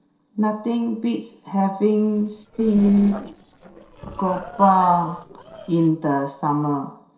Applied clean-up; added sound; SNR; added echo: neural separator model SepFormer DNS4.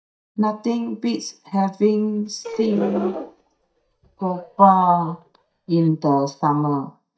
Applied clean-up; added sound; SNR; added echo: neural mask model DeepFilterNet 3.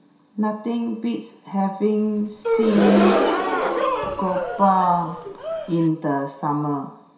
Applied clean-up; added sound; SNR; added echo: none; Gasp; 0 dB; reverberation time 0.7 s.